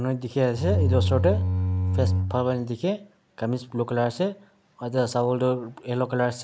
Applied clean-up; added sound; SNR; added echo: none; Bowed string instrument; -2 dB; none.